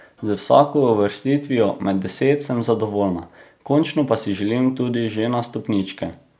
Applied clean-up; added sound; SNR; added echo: none; none; none; none.